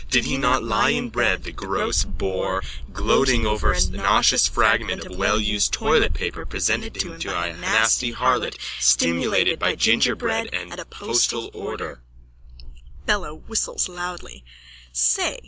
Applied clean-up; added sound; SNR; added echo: none; none; none; none.